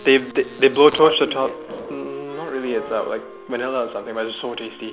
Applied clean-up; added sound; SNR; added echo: none; Wind instrument, woodwind instrument + Wind instrument, woodwind instrument; 19 dB; none.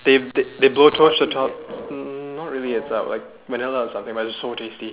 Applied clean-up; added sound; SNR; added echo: none; none; none; none.